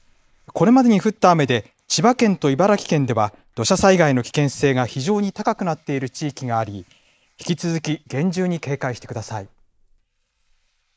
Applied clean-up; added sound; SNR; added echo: neural mask model Resemble Enhance denoiser.